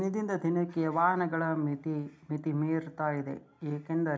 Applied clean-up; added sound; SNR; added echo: none; none; none; reverberation time 0.4 s.